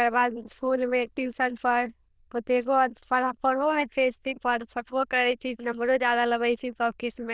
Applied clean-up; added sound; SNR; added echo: neural diffusion model UNIVERSE++.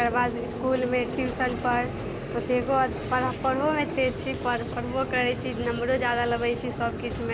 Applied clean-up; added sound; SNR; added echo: none; Vehicle; 6 dB; none.